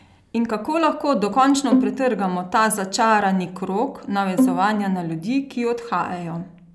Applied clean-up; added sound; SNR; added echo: none; Bowed string instrument; 4 dB; none.